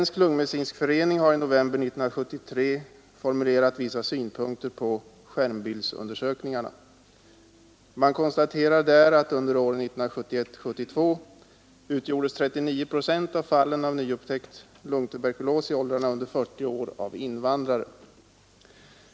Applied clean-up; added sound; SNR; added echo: none; none; none; none.